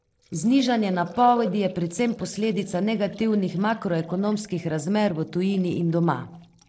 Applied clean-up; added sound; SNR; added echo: neural separator model SepFormer DNS4.